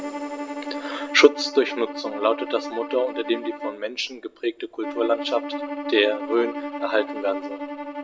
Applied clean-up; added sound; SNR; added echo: none; Bowed string instrument; 8 dB; none.